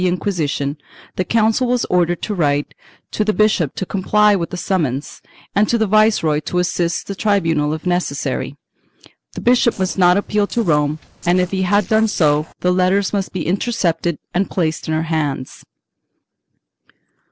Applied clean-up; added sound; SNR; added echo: neural separator model SepFormer DNS4.